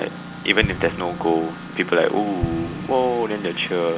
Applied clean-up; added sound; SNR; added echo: none; Engine + Explosion; 9 dB; none.